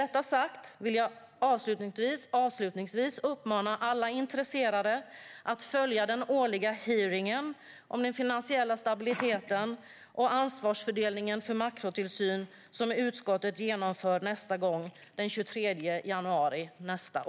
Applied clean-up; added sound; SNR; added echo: none; none; none; none.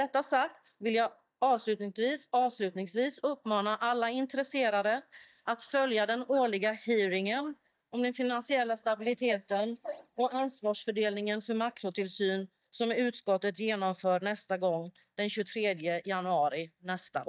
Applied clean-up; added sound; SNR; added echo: neural mask model DeepFilterNet 3.